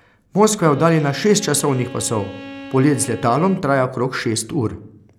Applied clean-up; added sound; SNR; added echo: none; Bowed string instrument; 17 dB; none.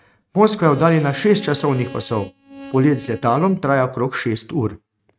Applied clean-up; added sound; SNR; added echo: neural mask model RNNoise.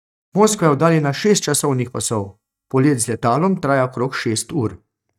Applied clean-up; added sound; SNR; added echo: neural mask model DeepFilterNet 3.